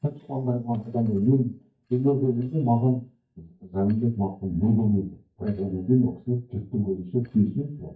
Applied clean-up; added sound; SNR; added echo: neural mask model DeepFilterNet 3.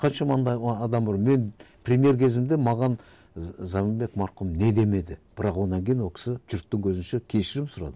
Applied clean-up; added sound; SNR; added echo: none; none; none; none.